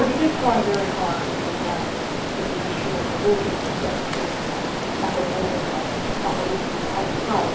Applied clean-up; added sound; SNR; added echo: none; Stream; -2 dB; reverberation time 0.5 s.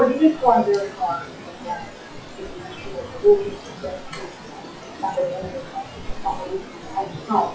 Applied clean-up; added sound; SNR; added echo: classical method WPE with log-MMSE.